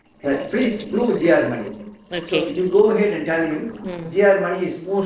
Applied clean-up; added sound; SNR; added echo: neural separator model SepFormer DNS4.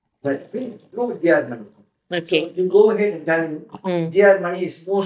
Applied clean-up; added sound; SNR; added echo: neural mask model DeepFilterNet 3.